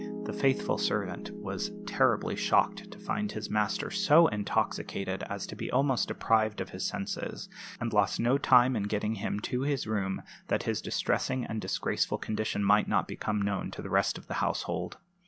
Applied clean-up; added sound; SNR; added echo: none; Piano; 15 dB; none.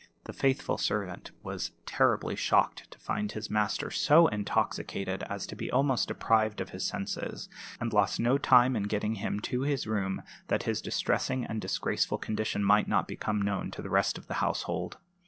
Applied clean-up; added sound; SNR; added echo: neural separator model SepFormer DNS4.